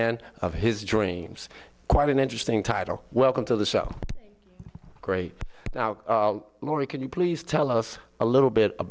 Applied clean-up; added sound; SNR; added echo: none; none; none; none.